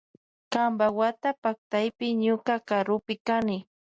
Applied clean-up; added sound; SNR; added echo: none; none; none; none.